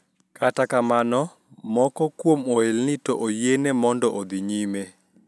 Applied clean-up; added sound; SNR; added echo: none; none; none; none.